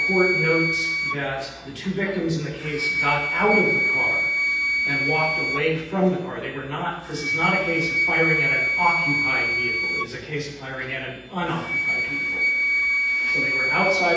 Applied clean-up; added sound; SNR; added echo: none; Wind instrument, woodwind instrument; -2 dB; reverberation time 0.9 s.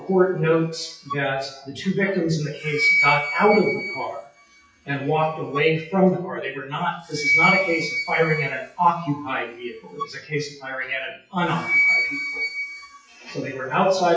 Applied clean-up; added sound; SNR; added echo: classical method WPE with log-MMSE.